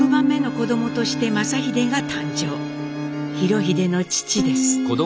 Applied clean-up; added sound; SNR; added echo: none; Bowed string instrument + Bowed string instrument; 1 dB; none.